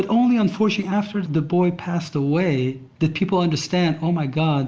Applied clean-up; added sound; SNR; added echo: none; none; none; none.